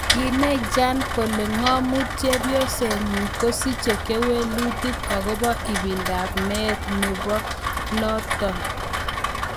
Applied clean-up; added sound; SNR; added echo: none; Rain; 2 dB; none.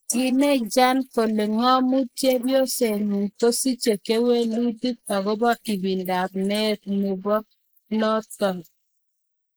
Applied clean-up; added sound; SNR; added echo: neural mask model Resemble Enhance denoiser.